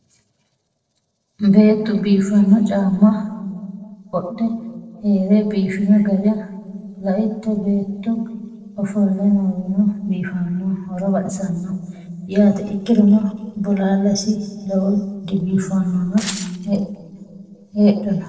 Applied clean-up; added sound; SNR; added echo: neural separator model SepFormer DNS4.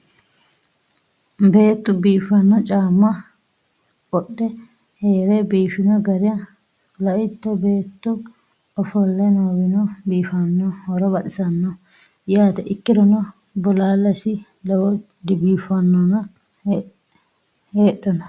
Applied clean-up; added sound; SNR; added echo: none; none; none; none.